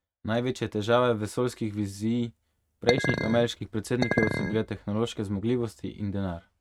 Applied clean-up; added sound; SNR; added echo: neural mask model RNNoise.